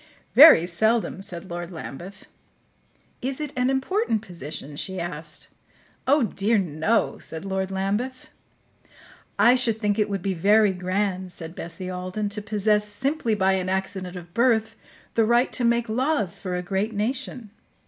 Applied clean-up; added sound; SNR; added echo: none; none; none; none.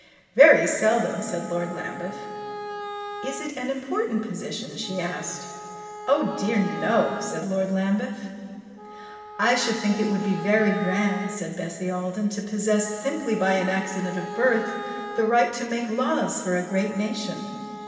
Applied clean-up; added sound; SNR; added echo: none; Wind instrument, woodwind instrument; 13 dB; reverberation time 2.4 s.